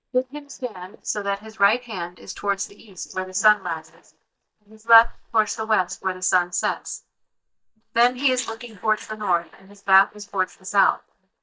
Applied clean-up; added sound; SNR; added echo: neural mask model DeepFilterNet 3.